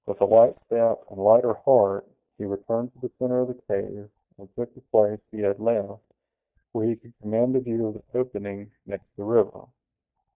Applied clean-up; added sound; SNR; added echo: neural mask model DeepFilterNet 3.